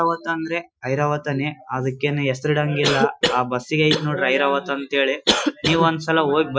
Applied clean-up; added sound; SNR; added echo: classical method Wiener filter.